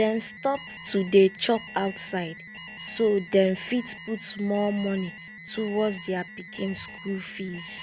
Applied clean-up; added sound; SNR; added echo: none; Alarm; 16 dB; none.